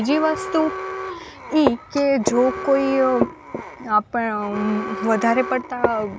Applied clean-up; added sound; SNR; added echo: none; Alarm + Walk, footsteps; 7 dB; none.